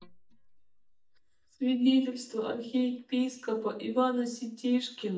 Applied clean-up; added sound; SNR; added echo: neural mask model DeepFilterNet 3.